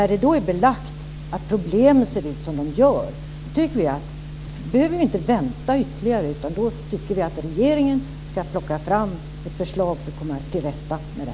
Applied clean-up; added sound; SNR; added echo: none; none; none; none.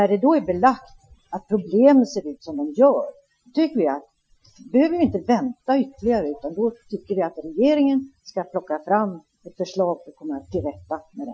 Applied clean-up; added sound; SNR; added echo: classical method Wiener filter.